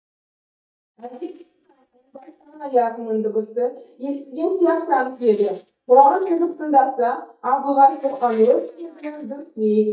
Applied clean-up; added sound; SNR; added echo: neural mask model DeepFilterNet 3.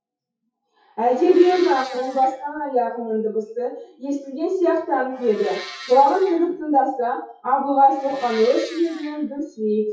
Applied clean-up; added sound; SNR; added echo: classical method WPE with log-MMSE.